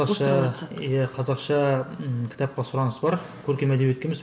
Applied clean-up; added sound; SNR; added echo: none; none; none; none.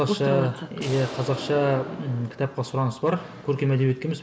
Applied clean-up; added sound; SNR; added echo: none; Explosion; 13 dB; none.